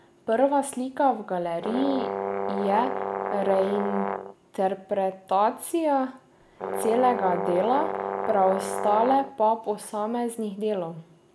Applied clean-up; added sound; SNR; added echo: none; Brass instrument; 4 dB; none.